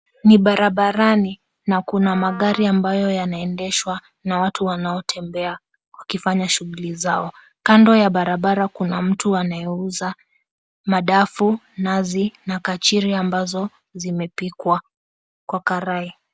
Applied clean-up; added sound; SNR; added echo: none; Wind instrument, woodwind instrument; 19 dB; none.